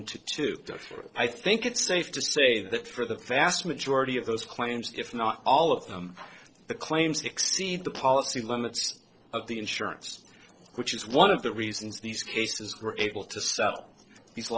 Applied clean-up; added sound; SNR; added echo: neural separator model SepFormer DNS4.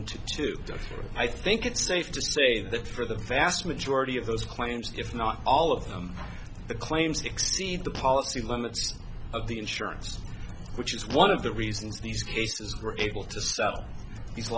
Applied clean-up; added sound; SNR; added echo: none; Fart; 19 dB; none.